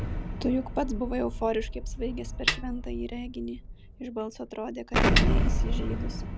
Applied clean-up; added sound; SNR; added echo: none; Explosion + Snare drum; -4 dB; none.